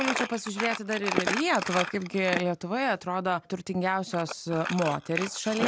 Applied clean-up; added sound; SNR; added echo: none; Crumpling, crinkling; 5 dB; none.